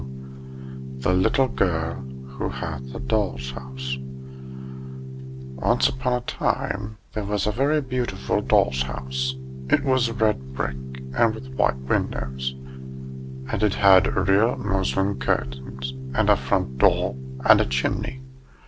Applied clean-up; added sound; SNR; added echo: none; Organ; 10 dB; none.